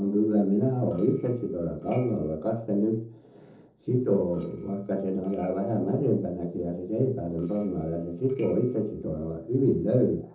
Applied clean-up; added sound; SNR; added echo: neural separator model SepFormer DNS4.